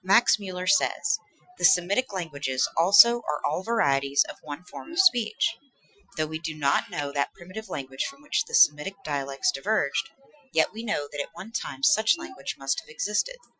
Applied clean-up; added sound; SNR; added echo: classical method Wiener filter.